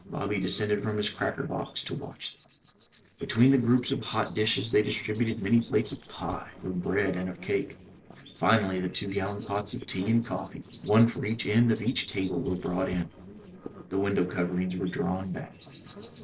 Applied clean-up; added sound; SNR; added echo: neural separator model SepFormer DNS4.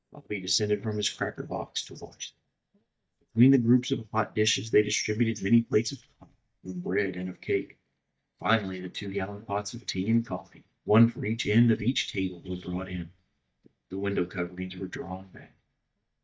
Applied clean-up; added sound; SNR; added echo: neural mask model DeepFilterNet 3.